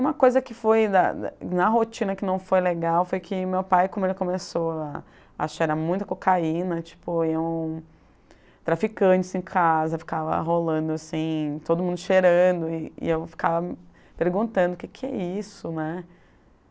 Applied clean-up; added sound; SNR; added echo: none; none; none; none.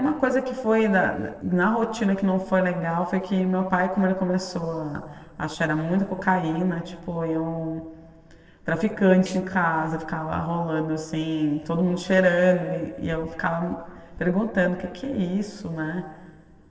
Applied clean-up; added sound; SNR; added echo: neural separator model SepFormer DNS4.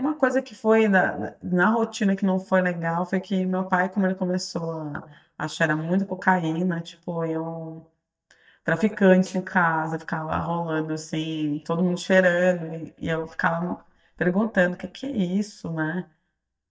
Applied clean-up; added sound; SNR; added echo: neural mask model DeepFilterNet 3.